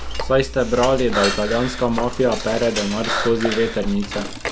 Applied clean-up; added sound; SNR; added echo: none; Cutlery, silverware / Dishes, pots, and pans + Breathing; 5 dB; none.